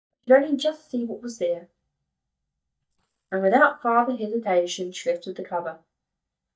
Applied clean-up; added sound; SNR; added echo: neural mask model DeepFilterNet 3.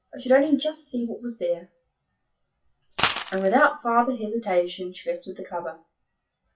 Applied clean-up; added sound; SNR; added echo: classical method WPE with log-MMSE.